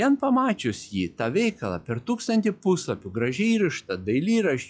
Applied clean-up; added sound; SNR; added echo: classical method log-MMSE.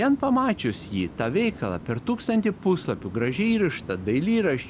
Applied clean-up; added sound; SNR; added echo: none; Waves, surf; 17 dB; none.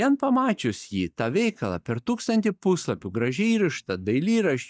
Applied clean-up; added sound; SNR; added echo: neural mask model DeepFilterNet 3.